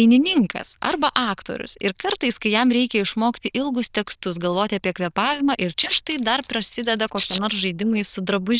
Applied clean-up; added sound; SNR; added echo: neural diffusion model UNIVERSE++.